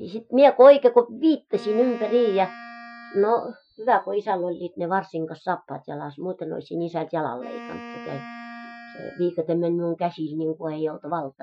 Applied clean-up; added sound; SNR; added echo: classical method Wiener filter.